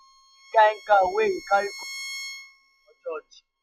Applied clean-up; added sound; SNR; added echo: classical method log-MMSE.